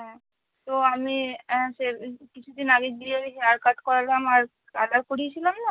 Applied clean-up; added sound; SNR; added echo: none; none; none; none.